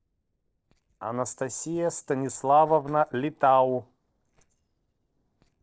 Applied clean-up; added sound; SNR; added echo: neural separator model SepFormer DNS4.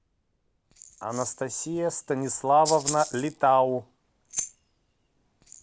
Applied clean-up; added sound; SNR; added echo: none; Rattle (instrument); 12 dB; none.